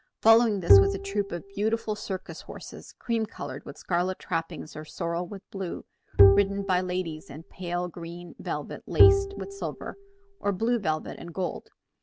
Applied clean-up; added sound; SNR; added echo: none; Bowed string instrument; -4 dB; none.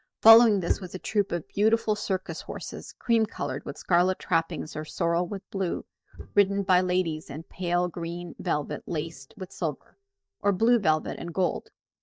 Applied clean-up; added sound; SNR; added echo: neural mask model DeepFilterNet 3.